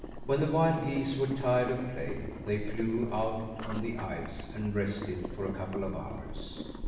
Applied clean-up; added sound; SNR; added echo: none; Boiling; 7 dB; reverberation time 1.2 s.